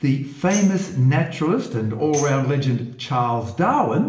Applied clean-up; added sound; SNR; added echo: none; Tambourine; 18 dB; reverberation time 0.8 s.